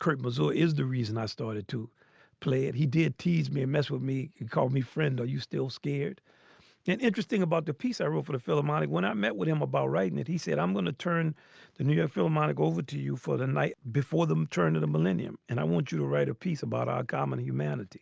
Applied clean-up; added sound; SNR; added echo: none; none; none; none.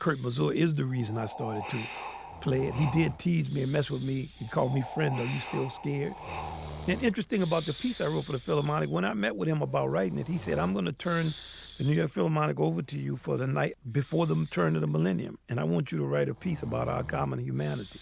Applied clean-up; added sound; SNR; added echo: none; Breathing + Wind; 12 dB; none.